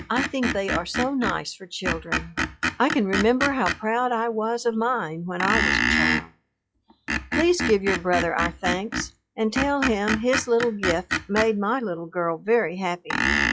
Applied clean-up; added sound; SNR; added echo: classical method log-MMSE.